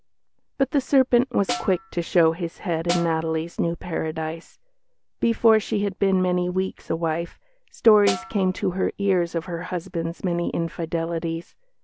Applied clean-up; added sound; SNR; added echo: none; Snare drum; 10 dB; none.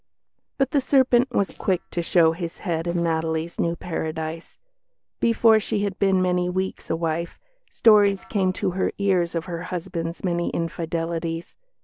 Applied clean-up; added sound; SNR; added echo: neural separator model SepFormer DNS4.